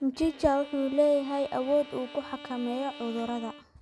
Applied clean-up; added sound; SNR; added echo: none; Bowed string instrument; 17 dB; none.